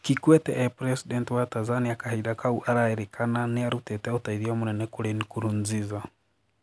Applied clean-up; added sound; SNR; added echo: none; none; none; none.